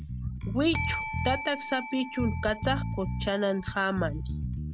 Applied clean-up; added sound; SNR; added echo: none; Bell + Bass guitar; 3 dB; none.